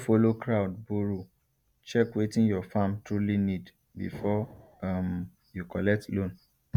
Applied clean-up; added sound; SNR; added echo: none; Explosion; 19 dB; none.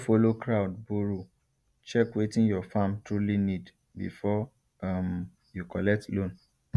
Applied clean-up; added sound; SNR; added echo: none; none; none; none.